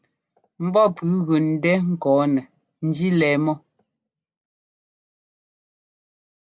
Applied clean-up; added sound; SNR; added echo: none; none; none; none.